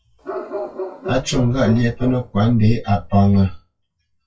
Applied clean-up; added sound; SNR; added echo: classical method WPE with log-MMSE.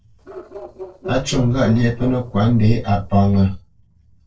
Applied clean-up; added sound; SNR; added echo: neural separator model SepFormer DNS4.